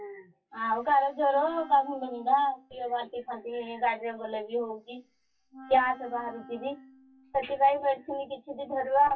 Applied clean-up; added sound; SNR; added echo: classical method WPE with log-MMSE.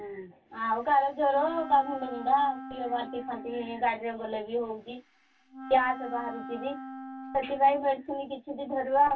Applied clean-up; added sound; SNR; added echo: none; Wind instrument, woodwind instrument; 13 dB; reverberation time 0.1 s.